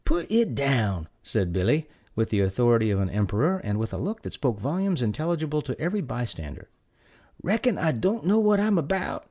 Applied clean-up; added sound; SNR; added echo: none; none; none; none.